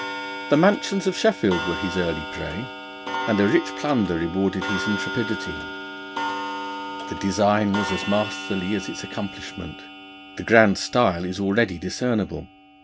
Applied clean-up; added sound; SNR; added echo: none; Clock; 8 dB; none.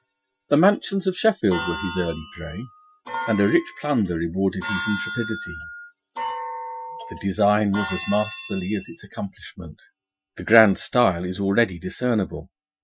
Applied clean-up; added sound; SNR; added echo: classical method Wiener filter.